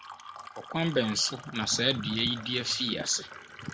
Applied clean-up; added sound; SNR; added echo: none; Fill (with liquid); 15 dB; none.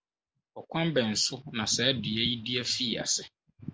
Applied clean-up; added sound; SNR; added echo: none; none; none; none.